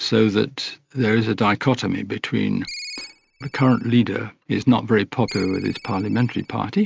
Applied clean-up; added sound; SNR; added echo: neural mask model RNNoise.